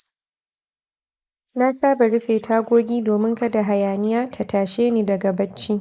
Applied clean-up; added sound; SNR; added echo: neural mask model Resemble Enhance denoiser.